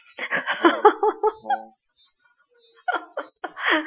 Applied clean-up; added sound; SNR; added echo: classical method Wiener filter.